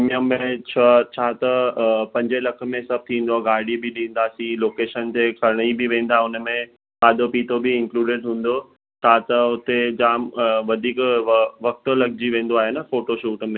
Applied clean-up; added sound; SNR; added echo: none; none; none; none.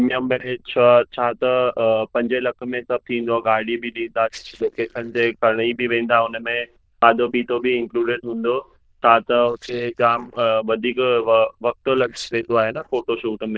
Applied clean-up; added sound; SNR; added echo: neural diffusion model UNIVERSE++.